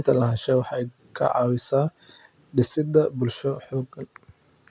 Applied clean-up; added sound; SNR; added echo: none; none; none; none.